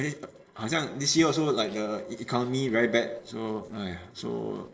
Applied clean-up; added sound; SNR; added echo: neural separator model SepFormer DNS4.